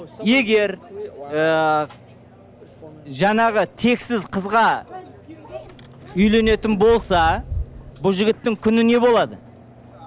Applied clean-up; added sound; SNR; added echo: none; Microwave oven; 15 dB; none.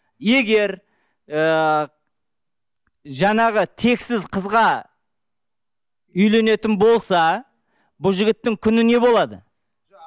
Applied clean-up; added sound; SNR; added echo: none; none; none; none.